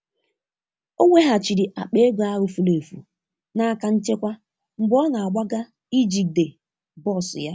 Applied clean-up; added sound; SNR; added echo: none; none; none; none.